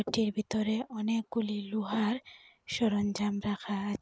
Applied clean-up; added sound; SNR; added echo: neural mask model Resemble Enhance denoiser.